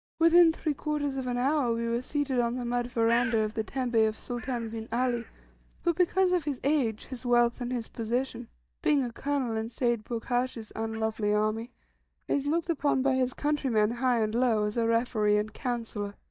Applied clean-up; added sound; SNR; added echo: neural mask model DeepFilterNet 3.